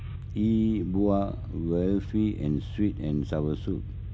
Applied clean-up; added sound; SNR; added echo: none; Engine starting / Car; 8 dB; none.